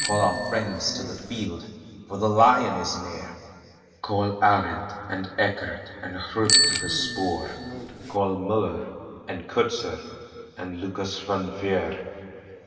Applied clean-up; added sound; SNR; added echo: none; Bicycle bell; 5 dB; reverberation time 2.5 s.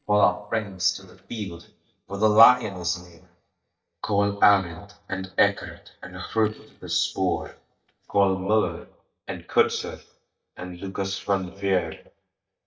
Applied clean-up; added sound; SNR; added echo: neural mask model DeepFilterNet 3.